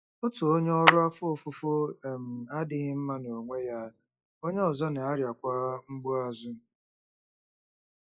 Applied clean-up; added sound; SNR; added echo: classical method log-MMSE.